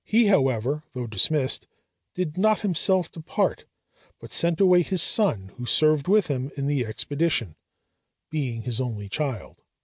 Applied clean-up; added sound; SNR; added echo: none; none; none; none.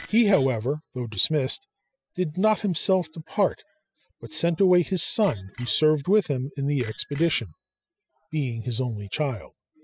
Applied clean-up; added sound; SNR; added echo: classical method spectral subtraction.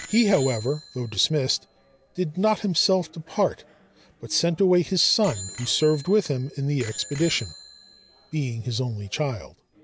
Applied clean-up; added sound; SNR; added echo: none; Bicycle bell; 18 dB; none.